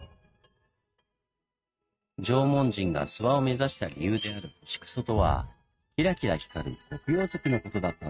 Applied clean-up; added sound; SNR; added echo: neural mask model RNNoise.